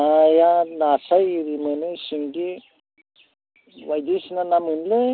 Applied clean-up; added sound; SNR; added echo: none; none; none; none.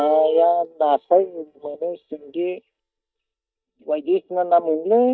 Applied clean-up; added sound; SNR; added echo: neural mask model DeepFilterNet 3.